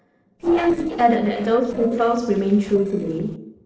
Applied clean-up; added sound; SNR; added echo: neural separator model SepFormer DNS4.